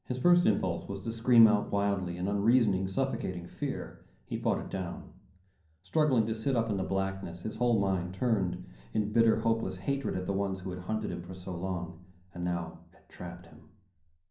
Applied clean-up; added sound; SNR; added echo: none; none; none; reverberation time 0.6 s.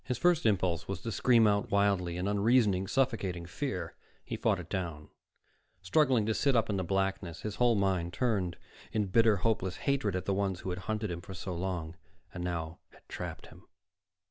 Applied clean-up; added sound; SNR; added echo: none; none; none; none.